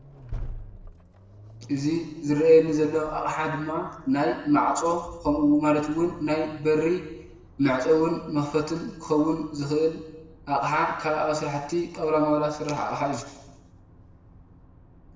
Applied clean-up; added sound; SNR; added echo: none; Accelerating, revving, vroom; 19 dB; reverberation time 0.9 s.